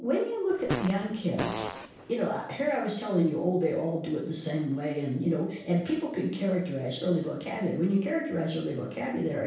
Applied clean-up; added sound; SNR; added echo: none; Fart; 6 dB; reverberation time 0.7 s.